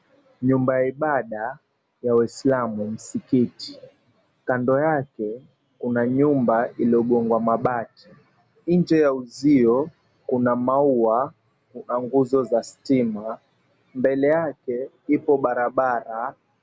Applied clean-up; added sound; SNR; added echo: none; none; none; none.